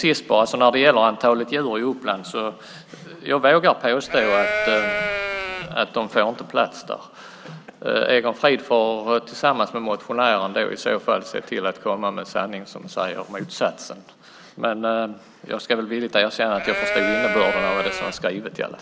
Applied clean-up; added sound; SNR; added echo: none; Livestock, farm animals, working animals; 2 dB; none.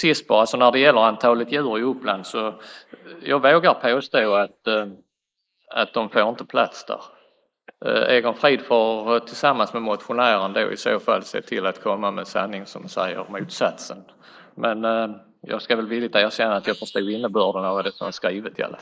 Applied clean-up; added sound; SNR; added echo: neural mask model Resemble Enhance denoiser.